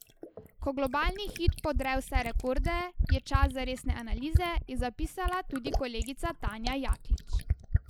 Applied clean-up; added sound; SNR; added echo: neural mask model Resemble Enhance denoiser.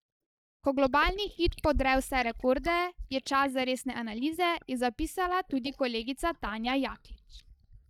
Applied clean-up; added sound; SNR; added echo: neural mask model DeepFilterNet 3.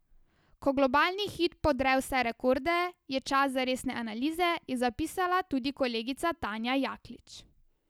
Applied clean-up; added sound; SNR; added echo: none; none; none; none.